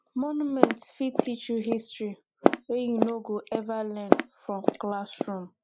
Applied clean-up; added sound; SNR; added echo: none; Walk, footsteps; -2 dB; none.